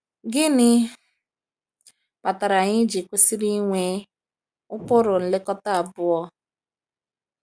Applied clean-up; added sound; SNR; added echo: none; none; none; none.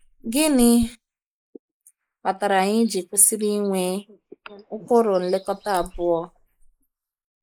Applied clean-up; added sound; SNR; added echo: neural mask model Resemble Enhance denoiser.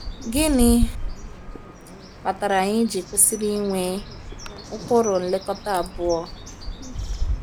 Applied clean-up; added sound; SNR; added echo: none; Bird; 6 dB; none.